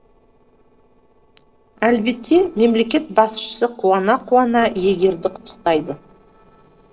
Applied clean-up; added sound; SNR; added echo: neural separator model SepFormer DNS4.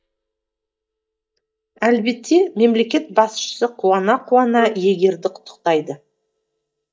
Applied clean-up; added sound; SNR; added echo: neural mask model DeepFilterNet 3.